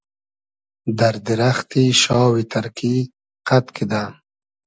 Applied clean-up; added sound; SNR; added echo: none; none; none; none.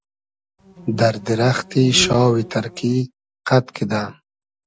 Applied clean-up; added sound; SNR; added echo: none; Insect; 13 dB; none.